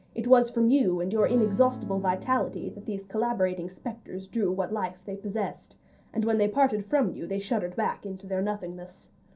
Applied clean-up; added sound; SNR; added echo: none; Acoustic guitar / Strum; 12 dB; reverberation time 0.3 s.